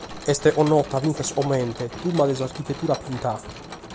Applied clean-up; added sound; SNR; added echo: none; Mechanisms + Wild animals; 13 dB; none.